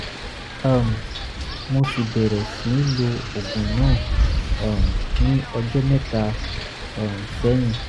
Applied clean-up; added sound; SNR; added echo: none; Wind; 2 dB; none.